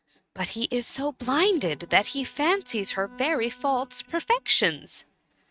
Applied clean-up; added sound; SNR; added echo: neural mask model RNNoise.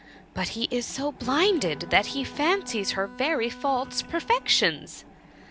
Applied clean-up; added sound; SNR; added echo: none; Bowed string instrument + Mechanisms; 17 dB; none.